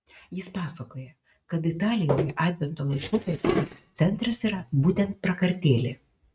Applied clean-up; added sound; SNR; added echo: neural mask model RNNoise.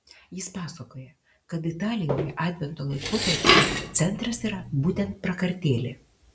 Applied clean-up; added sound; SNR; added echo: none; Dishes, pots, and pans + Walk, footsteps; -3 dB; none.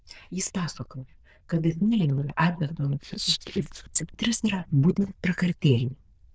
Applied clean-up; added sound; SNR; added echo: neural diffusion model UNIVERSE++.